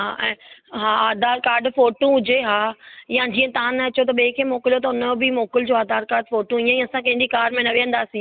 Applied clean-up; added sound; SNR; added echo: none; none; none; none.